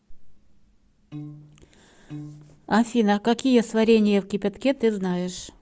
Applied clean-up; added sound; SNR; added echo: none; Piano; 17 dB; none.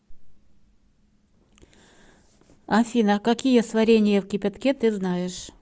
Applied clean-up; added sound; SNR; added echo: none; none; none; none.